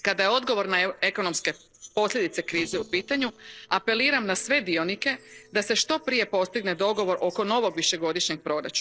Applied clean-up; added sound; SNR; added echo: neural separator model SepFormer DNS4.